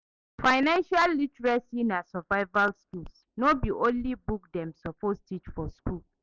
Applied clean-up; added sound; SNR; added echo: none; none; none; none.